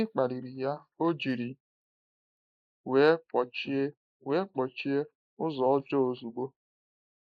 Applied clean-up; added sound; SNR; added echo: neural mask model Resemble Enhance denoiser.